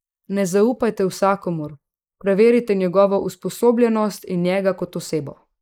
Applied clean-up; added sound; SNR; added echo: neural mask model Resemble Enhance denoiser.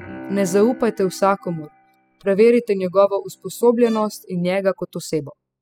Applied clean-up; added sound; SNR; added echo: classical method spectral subtraction.